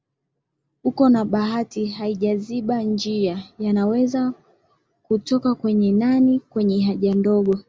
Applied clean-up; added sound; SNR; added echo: none; none; none; none.